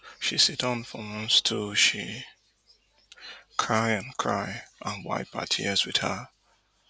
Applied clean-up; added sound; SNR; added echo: none; none; none; none.